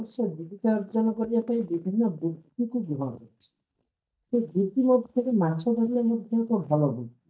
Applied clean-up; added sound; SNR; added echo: neural mask model DeepFilterNet 3.